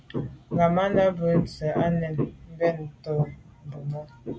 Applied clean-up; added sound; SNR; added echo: none; none; none; none.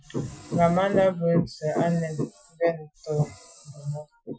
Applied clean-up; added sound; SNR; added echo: classical method Wiener filter.